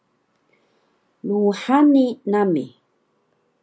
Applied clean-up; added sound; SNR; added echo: none; none; none; none.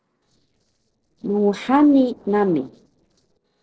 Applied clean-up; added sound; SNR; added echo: neural separator model SepFormer DNS4.